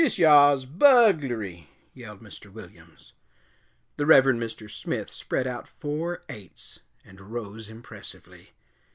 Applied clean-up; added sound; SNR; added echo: none; none; none; none.